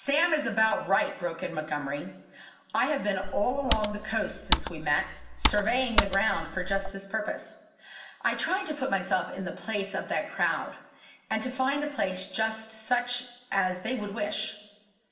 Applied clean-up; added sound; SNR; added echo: none; Computer keyboard; -1 dB; reverberation time 1.1 s.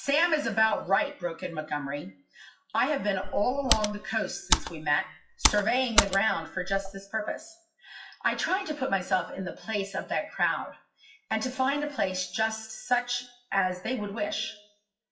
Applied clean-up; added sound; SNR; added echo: classical method WPE with log-MMSE.